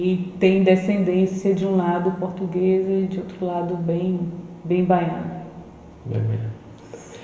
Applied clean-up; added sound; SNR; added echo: none; none; none; reverberation time 1.9 s.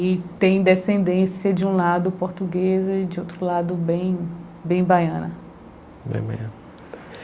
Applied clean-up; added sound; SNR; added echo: none; none; none; none.